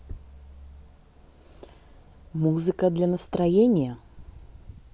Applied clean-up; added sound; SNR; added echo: none; none; none; none.